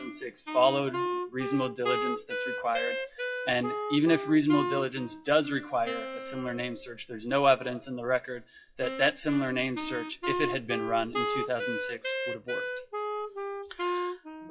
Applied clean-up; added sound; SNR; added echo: classical method WPE with log-MMSE.